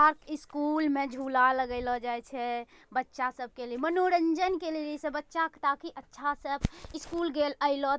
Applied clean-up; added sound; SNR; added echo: none; none; none; none.